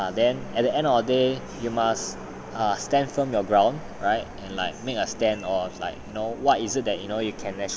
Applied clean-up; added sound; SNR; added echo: none; Walk, footsteps; 19 dB; none.